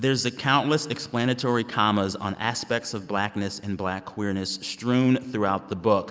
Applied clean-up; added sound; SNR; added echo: none; none; none; none.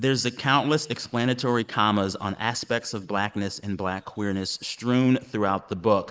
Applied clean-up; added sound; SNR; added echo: neural mask model Resemble Enhance denoiser.